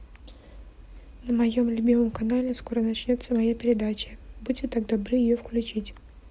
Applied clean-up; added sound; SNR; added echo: none; none; none; none.